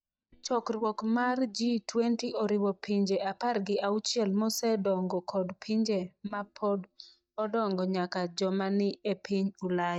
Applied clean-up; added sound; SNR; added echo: neural mask model DeepFilterNet 3.